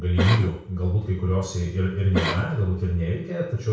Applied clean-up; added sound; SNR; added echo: none; Cough; 9 dB; reverberation time 0.6 s.